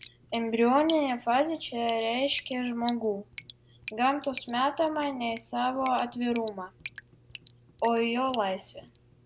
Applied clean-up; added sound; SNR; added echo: none; Drip; 19 dB; none.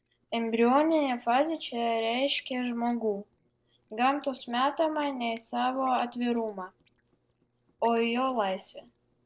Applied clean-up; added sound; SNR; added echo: neural separator model SepFormer DNS4.